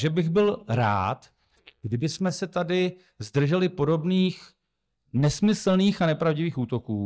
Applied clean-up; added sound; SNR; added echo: neural mask model DeepFilterNet 3.